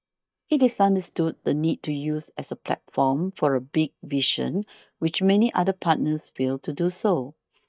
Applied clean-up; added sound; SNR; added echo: neural mask model DeepFilterNet 3.